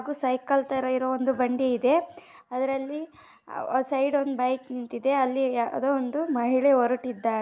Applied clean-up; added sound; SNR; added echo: none; none; none; none.